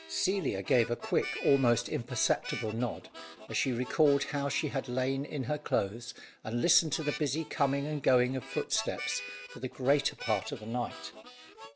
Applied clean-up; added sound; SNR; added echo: none; Harmonica; 15 dB; none.